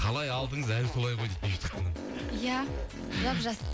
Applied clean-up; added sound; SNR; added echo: none; Fart; 11 dB; none.